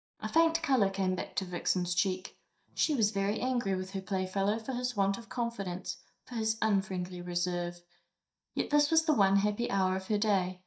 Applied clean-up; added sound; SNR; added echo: neural mask model DeepFilterNet 3.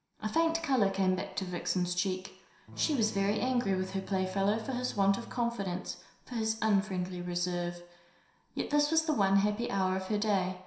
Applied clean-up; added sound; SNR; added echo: none; Electric guitar / Strum; 18 dB; reverberation time 0.7 s.